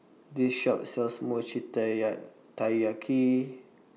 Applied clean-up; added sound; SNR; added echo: none; none; none; none.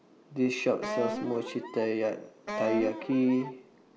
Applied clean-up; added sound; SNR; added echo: none; Wind instrument, woodwind instrument; 7 dB; none.